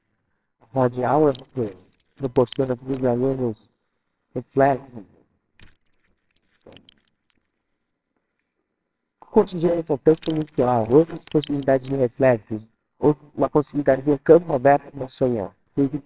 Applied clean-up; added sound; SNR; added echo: neural separator model SepFormer WHAMR!.